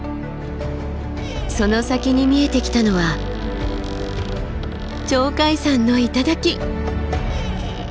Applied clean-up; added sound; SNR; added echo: none; Squeak; 17 dB; none.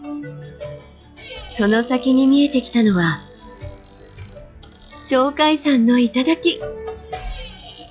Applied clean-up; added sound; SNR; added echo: classical method log-MMSE.